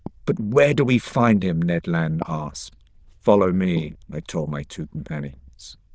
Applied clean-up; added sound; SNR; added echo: neural diffusion model UNIVERSE++.